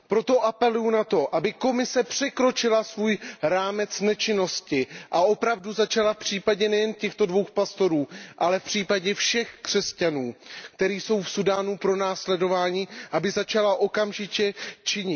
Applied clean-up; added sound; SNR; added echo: none; none; none; none.